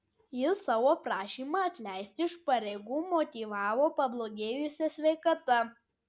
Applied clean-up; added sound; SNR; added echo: none; none; none; none.